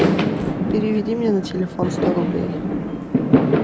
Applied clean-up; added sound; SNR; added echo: none; Fireworks; -4 dB; none.